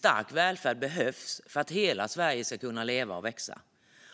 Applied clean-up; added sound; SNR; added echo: none; none; none; none.